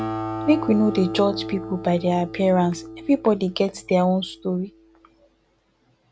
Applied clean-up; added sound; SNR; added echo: none; Acoustic guitar; 11 dB; none.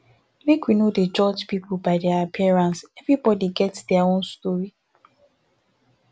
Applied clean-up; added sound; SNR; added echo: none; none; none; none.